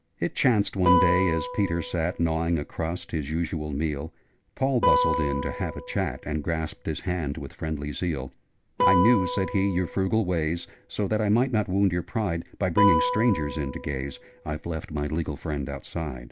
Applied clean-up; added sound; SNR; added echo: none; Guitar; 5 dB; none.